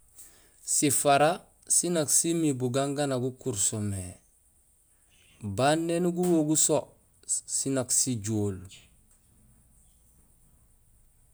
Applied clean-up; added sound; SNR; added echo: none; none; none; none.